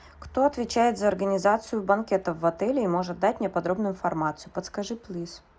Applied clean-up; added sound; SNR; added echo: none; none; none; none.